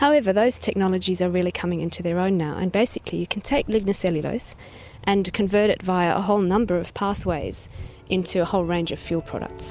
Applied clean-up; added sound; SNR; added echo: none; none; none; none.